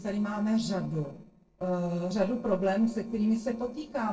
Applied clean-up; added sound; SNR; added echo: neural separator model SepFormer DNS4.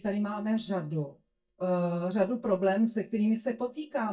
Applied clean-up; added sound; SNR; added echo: neural mask model DeepFilterNet 3.